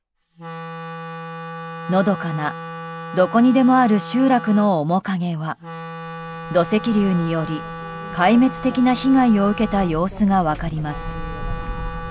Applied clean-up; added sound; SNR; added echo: none; Wind instrument, woodwind instrument; 13 dB; none.